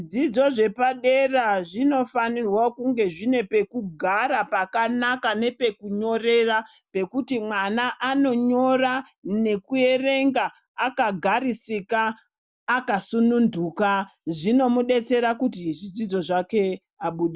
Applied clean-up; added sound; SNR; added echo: none; none; none; none.